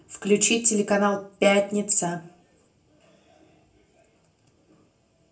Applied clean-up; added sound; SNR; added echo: none; none; none; reverberation time 0.3 s.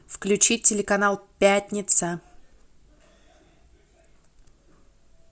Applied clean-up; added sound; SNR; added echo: none; none; none; none.